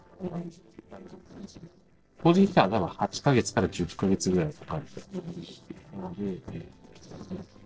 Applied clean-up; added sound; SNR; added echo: neural separator model SepFormer DNS4.